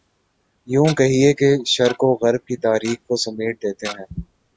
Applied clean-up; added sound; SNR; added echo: none; Tick-tock; 19 dB; none.